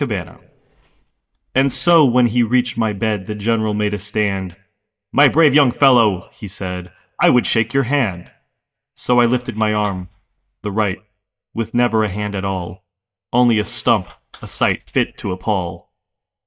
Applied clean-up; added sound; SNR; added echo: neural mask model DeepFilterNet 3.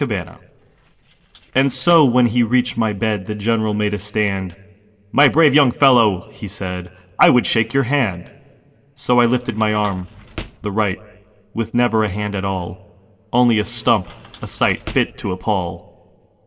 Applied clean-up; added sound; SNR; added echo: neural separator model SepFormer DNS4.